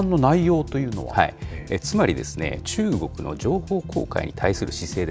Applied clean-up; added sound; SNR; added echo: none; none; none; none.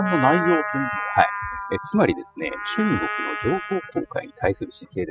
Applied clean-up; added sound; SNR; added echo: classical method spectral subtraction.